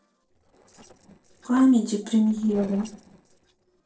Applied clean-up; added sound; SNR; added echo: neural separator model SepFormer DNS4.